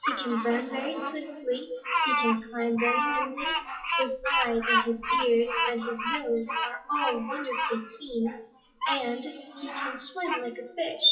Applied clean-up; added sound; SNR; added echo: classical method WPE with log-MMSE.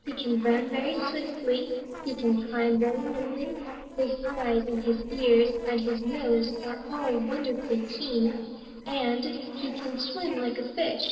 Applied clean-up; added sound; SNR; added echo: neural separator model SepFormer DNS4.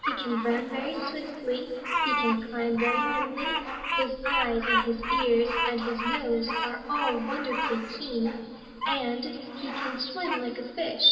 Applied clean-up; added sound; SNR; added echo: none; Bird vocalization, bird call, bird song; 2 dB; reverberation time 2.3 s.